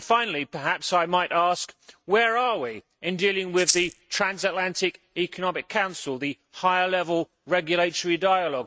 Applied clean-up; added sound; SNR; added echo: neural mask model RNNoise.